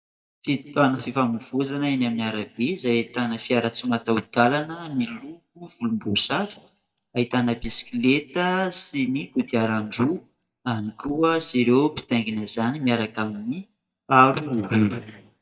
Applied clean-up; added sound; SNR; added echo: neural mask model DeepFilterNet 3.